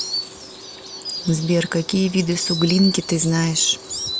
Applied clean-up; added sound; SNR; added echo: none; Insect; 9 dB; none.